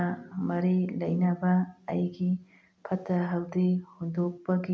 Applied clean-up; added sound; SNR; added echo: none; none; none; none.